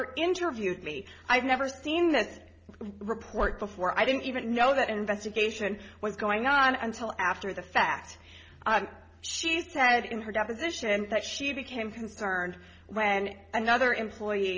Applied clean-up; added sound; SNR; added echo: none; none; none; none.